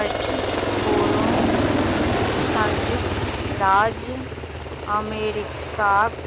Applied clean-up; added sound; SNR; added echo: none; Aircraft; -2 dB; none.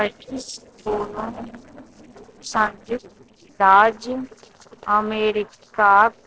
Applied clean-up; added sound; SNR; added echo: neural separator model SepFormer DNS4.